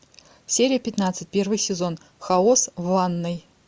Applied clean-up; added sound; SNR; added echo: none; none; none; none.